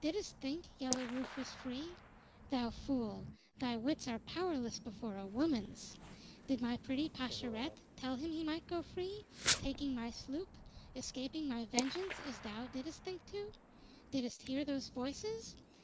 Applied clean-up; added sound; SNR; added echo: neural mask model Resemble Enhance denoiser.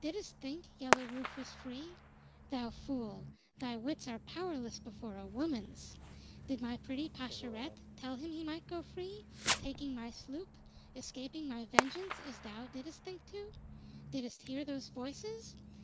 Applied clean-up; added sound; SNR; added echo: none; Fireworks; 0 dB; none.